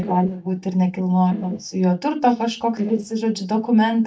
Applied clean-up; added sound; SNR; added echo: neural mask model DeepFilterNet 3.